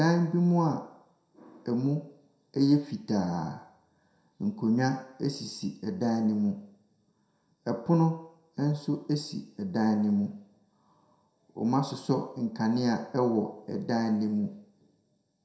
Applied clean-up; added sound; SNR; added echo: none; none; none; reverberation time 0.6 s.